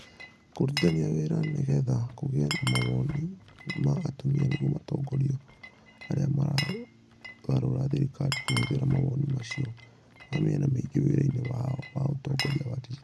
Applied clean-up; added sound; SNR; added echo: none; Glass; 13 dB; none.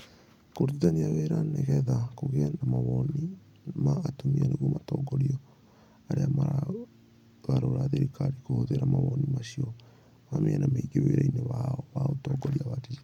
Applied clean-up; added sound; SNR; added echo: none; none; none; none.